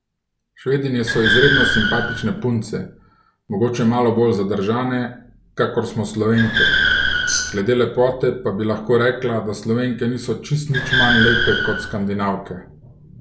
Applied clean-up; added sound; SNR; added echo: none; Tambourine + Car; 0 dB; none.